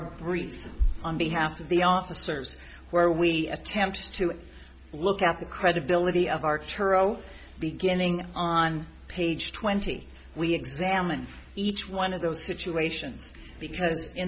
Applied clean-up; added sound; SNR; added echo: none; none; none; none.